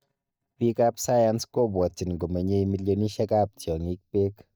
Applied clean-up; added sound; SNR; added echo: neural mask model DeepFilterNet 3.